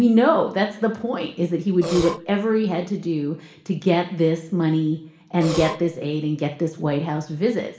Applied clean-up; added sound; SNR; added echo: none; Burping, eructation; 6 dB; reverberation time 0.9 s.